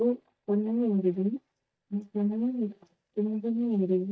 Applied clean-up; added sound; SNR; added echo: neural mask model DeepFilterNet 3.